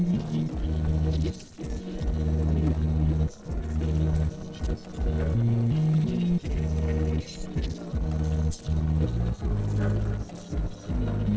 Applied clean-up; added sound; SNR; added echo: neural separator model SepFormer DNS4.